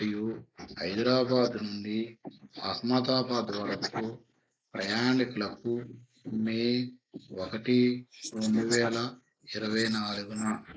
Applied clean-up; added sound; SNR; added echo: neural mask model Resemble Enhance denoiser.